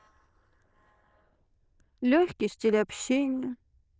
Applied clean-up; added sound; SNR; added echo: neural diffusion model UNIVERSE++.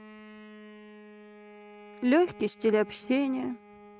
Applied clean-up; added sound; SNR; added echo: neural mask model RNNoise.